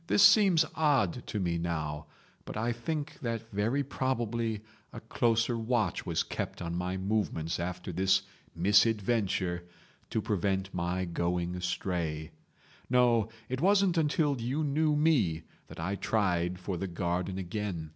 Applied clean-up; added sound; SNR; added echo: none; none; none; none.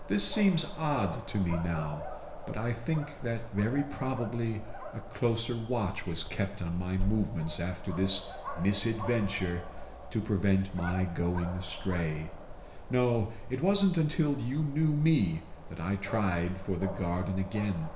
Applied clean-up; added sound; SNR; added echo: none; Dog; 9 dB; reverberation time 0.9 s.